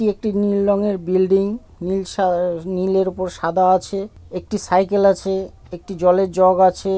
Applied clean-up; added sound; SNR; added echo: none; none; none; none.